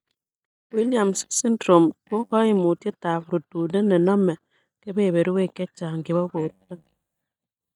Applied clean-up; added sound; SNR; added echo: neural mask model DeepFilterNet 3.